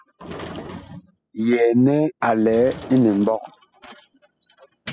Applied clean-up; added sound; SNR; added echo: classical method spectral subtraction.